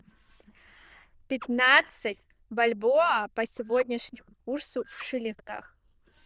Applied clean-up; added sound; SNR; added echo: neural diffusion model UNIVERSE++.